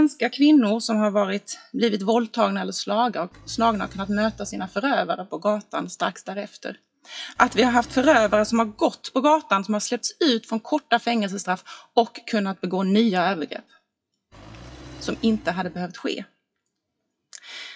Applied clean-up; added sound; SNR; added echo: classical method WPE with log-MMSE.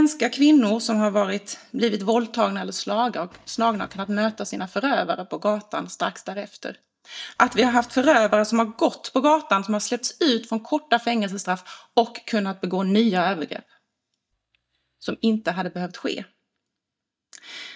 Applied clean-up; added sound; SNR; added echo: neural mask model DeepFilterNet 3.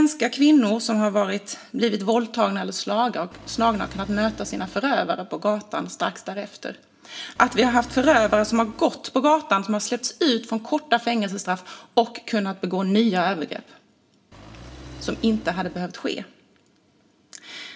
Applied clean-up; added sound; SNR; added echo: none; Engine; 17 dB; reverberation time 0.5 s.